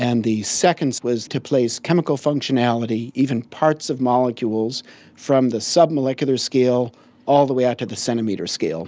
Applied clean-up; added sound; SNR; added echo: none; none; none; none.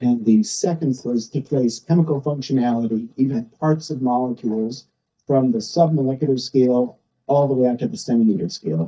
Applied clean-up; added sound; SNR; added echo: neural mask model DeepFilterNet 3.